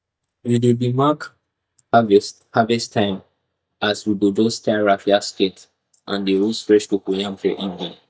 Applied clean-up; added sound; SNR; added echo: neural mask model DeepFilterNet 3.